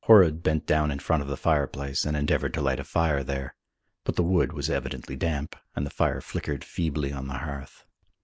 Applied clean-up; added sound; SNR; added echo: none; none; none; none.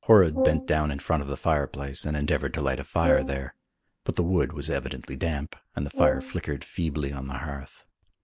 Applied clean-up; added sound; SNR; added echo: none; Brass instrument; 6 dB; none.